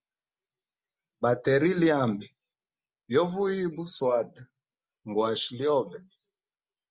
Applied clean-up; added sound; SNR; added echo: none; none; none; none.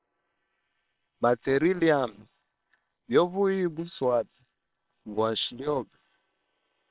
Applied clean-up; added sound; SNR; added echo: neural separator model SepFormer WHAM!.